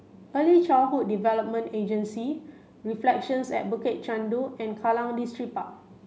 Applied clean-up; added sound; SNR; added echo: none; none; none; none.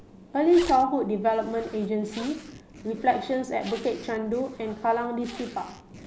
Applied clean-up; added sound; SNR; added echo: none; Zipper (clothing); 18 dB; none.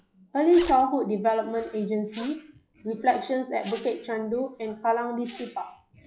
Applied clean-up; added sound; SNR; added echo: classical method log-MMSE.